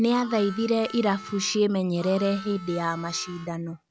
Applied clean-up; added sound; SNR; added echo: none; Harmonica; 16 dB; none.